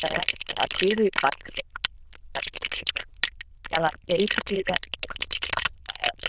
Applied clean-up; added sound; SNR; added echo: neural diffusion model UNIVERSE++.